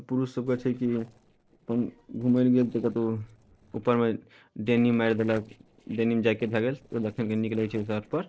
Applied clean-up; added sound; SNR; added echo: neural separator model SepFormer DNS4.